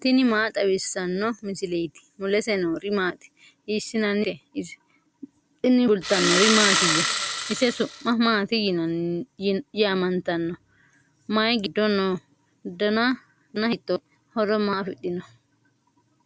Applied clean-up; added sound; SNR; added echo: none; Engine starting; -1 dB; none.